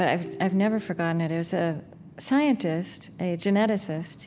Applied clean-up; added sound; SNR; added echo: none; Ringtone; 17 dB; none.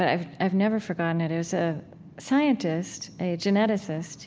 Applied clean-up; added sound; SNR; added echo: none; none; none; none.